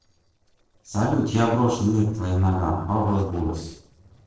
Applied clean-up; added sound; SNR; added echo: neural separator model SepFormer DNS4.